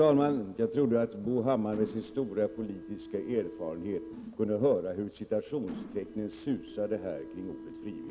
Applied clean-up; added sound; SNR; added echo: none; Mechanisms; 15 dB; none.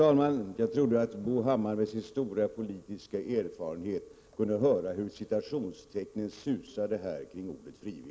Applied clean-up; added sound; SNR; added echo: none; none; none; none.